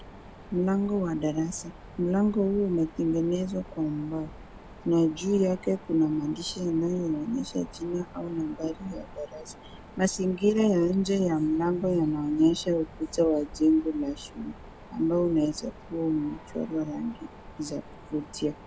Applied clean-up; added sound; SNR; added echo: none; Mechanisms; 18 dB; none.